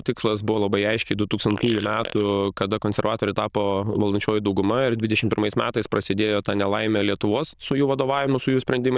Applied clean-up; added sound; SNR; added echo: neural diffusion model UNIVERSE++.